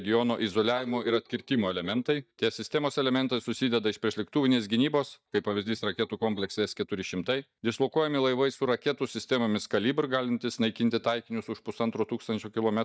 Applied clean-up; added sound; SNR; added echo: neural mask model DeepFilterNet 3.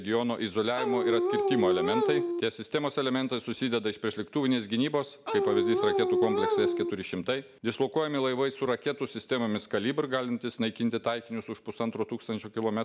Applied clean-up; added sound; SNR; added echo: none; Dog; -3 dB; none.